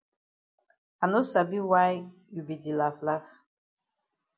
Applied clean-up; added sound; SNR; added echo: none; none; none; none.